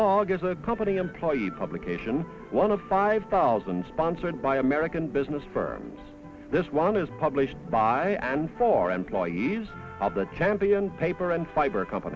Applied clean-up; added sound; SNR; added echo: none; none; none; none.